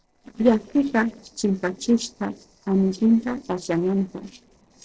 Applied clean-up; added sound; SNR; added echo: neural separator model SepFormer DNS4.